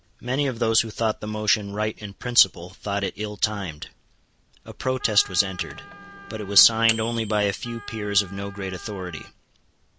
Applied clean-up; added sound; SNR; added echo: none; Microwave oven + Wind instrument, woodwind instrument; 14 dB; none.